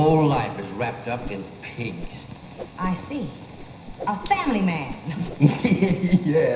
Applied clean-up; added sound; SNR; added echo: none; Whoosh, swoosh, swish; 16 dB; reverberation time 0.9 s.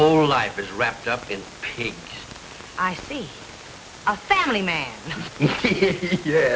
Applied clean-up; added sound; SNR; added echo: none; none; none; none.